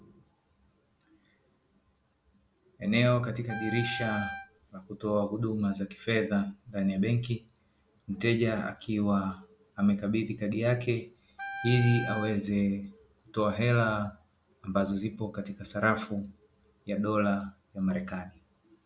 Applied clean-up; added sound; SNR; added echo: none; Wind instrument, woodwind instrument; 9 dB; none.